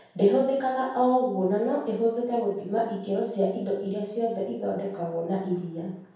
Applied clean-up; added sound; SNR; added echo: none; none; none; reverberation time 0.7 s.